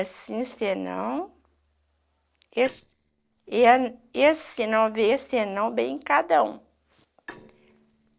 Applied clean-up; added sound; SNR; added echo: neural separator model SepFormer DNS4.